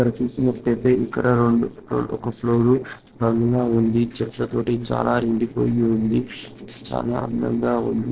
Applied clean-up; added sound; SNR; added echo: neural separator model SepFormer DNS4.